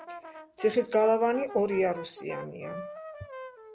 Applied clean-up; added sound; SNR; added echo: none; Brass instrument; 14 dB; none.